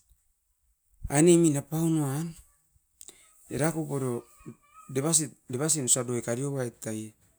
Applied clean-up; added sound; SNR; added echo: none; none; none; none.